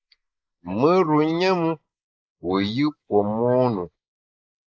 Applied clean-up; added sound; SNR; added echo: neural mask model Resemble Enhance denoiser.